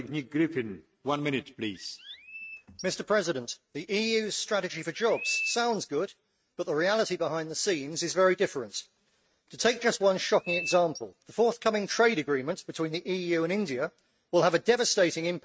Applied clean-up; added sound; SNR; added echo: neural mask model RNNoise.